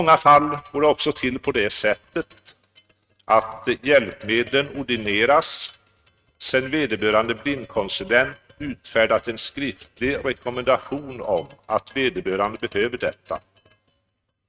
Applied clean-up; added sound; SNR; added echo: neural mask model RNNoise.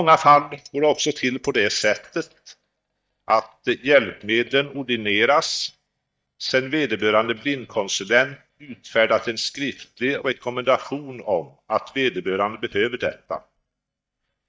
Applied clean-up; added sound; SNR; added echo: neural mask model DeepFilterNet 3.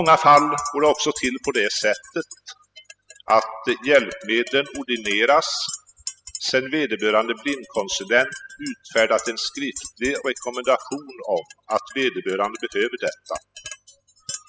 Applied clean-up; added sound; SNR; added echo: classical method spectral subtraction.